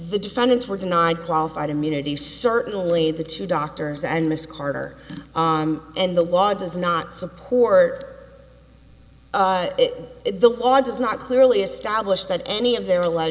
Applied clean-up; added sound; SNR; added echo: none; none; none; none.